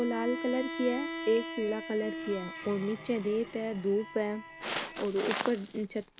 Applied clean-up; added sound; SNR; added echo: none; Bowed string instrument; 10 dB; none.